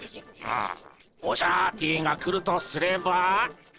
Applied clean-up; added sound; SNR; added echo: neural separator model SepFormer DNS4.